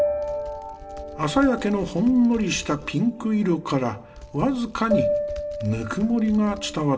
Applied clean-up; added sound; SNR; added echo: none; Typing; 19 dB; reverberation time 0.5 s.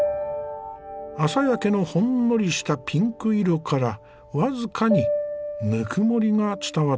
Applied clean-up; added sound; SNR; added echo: none; none; none; none.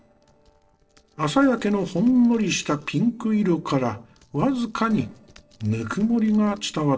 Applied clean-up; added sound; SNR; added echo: neural separator model SepFormer DNS4.